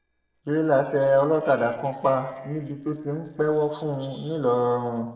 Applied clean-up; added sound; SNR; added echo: neural separator model SepFormer DNS4.